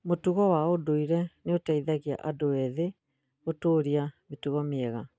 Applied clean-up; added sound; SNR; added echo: none; none; none; none.